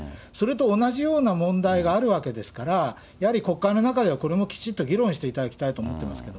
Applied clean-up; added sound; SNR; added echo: none; none; none; none.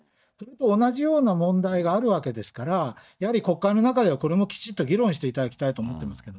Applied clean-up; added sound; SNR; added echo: neural mask model DeepFilterNet 3.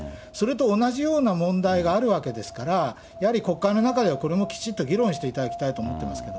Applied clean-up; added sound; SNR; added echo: none; Wind; 15 dB; none.